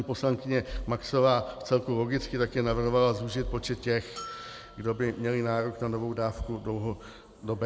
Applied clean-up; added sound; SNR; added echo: none; Bell; 18 dB; none.